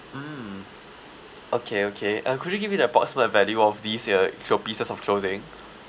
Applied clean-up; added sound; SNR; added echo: none; none; none; none.